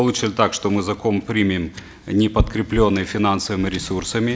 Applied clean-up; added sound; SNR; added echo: none; none; none; none.